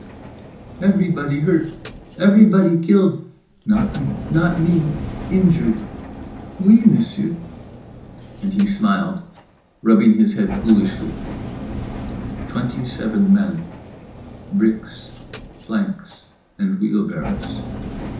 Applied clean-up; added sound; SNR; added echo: none; Engine; 12 dB; reverberation time 0.6 s.